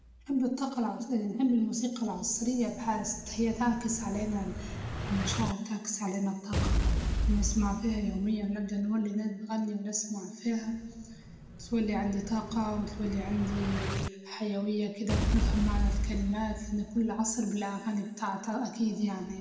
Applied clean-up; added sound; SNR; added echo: none; Explosion; 4 dB; reverberation time 1.5 s.